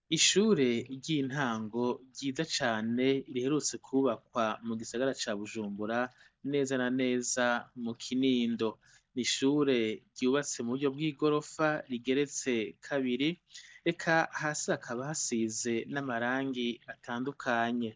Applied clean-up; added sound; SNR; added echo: neural mask model DeepFilterNet 3.